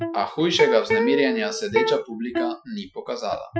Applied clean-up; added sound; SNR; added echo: classical method Wiener filter.